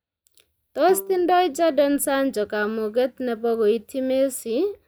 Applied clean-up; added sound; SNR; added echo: neural mask model DeepFilterNet 3.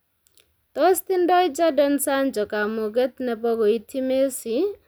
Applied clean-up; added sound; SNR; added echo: none; none; none; none.